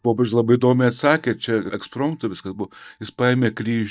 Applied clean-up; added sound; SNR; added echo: neural mask model DeepFilterNet 3.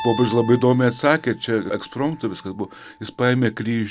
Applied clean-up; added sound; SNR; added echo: none; Keyboard (musical); 17 dB; none.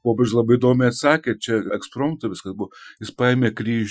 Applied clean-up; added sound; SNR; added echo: classical method Wiener filter.